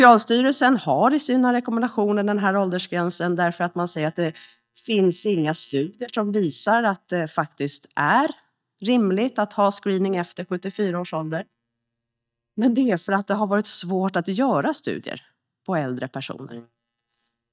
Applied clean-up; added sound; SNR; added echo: neural mask model DeepFilterNet 3.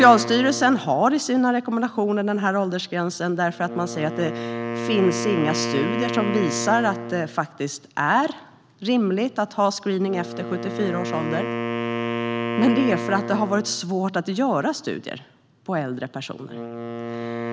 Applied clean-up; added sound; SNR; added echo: none; Wind instrument, woodwind instrument; 7 dB; none.